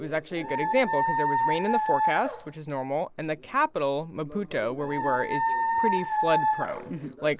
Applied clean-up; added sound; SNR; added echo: none; Dog; -2 dB; none.